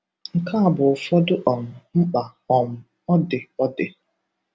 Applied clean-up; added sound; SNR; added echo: none; none; none; none.